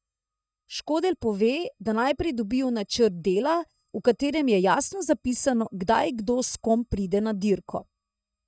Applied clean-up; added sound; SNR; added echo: neural mask model DeepFilterNet 3.